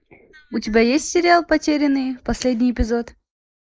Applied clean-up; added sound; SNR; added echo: neural mask model Resemble Enhance denoiser.